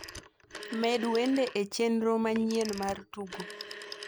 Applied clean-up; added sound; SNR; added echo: none; Telephone; 13 dB; none.